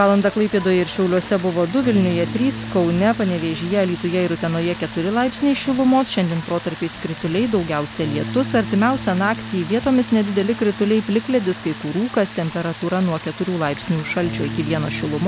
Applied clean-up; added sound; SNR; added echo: none; Bass guitar + Rain; 11 dB; none.